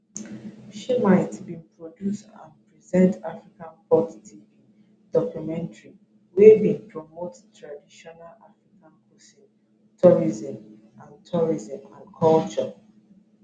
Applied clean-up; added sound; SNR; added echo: none; none; none; none.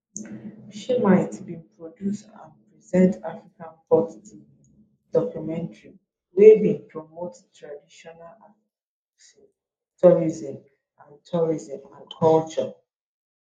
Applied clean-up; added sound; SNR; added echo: neural mask model Resemble Enhance denoiser.